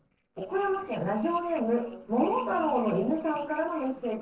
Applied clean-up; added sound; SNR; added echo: neural separator model SepFormer DNS4.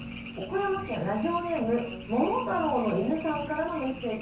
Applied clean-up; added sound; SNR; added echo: none; Frog; 15 dB; reverberation time 0.6 s.